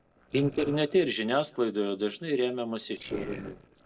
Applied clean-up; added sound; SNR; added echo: neural separator model SepFormer DNS4.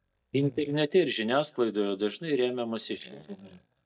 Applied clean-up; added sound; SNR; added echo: neural mask model DeepFilterNet 3.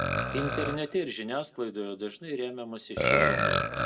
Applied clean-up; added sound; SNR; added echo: none; Burping, eructation; -4 dB; reverberation time 0.3 s.